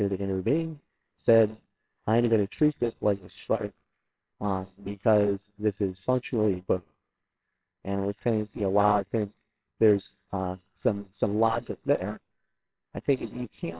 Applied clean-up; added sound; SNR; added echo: neural separator model SepFormer WHAMR!.